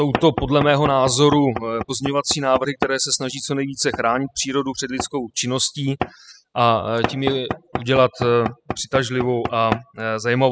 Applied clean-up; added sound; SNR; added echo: classical method spectral subtraction.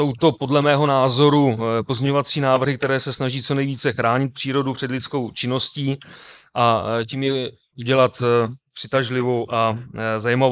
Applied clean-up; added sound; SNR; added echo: neural mask model Resemble Enhance denoiser.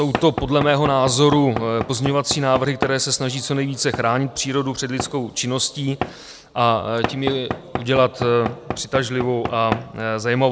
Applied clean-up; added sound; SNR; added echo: none; Knock / Wood; 10 dB; none.